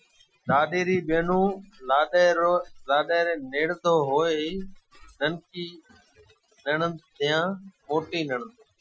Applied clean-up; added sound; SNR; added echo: classical method Wiener filter.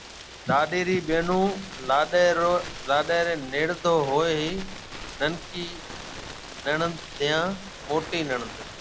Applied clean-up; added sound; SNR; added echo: none; Crackle + Rain; 13 dB; none.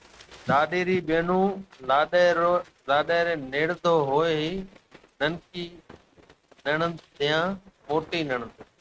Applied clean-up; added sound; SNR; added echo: neural mask model RNNoise.